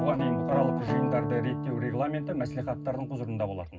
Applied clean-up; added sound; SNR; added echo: none; Guitar; 1 dB; reverberation time 0.4 s.